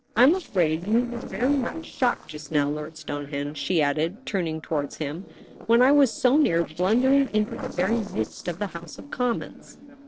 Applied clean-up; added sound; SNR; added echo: neural separator model SepFormer DNS4.